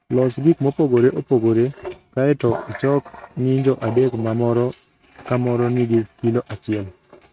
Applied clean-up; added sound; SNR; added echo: neural mask model RNNoise.